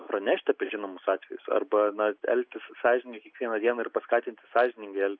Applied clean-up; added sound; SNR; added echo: none; none; none; none.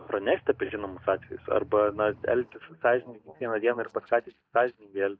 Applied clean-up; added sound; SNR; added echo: neural mask model DeepFilterNet 3.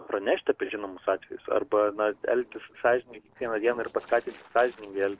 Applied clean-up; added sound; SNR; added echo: neural separator model SepFormer DNS4.